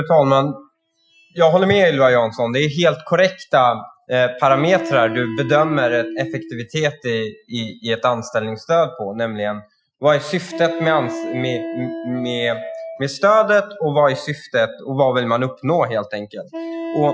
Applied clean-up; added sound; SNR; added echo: classical method Wiener filter.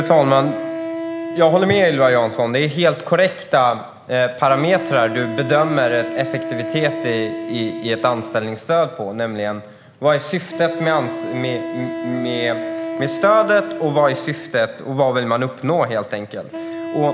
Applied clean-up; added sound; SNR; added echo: none; Wind instrument, woodwind instrument; 10 dB; none.